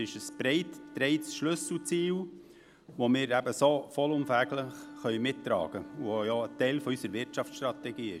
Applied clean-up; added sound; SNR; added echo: none; Wind instrument, woodwind instrument; 18 dB; none.